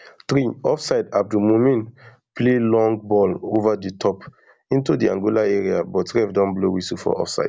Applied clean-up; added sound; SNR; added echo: none; none; none; none.